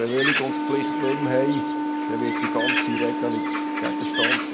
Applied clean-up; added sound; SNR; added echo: none; Bird + Wind instrument, woodwind instrument; -2 dB; none.